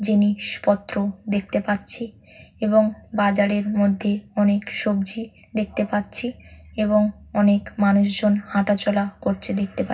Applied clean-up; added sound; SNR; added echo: none; none; none; reverberation time 0.4 s.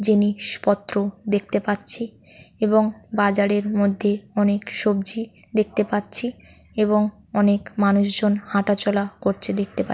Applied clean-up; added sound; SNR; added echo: none; none; none; none.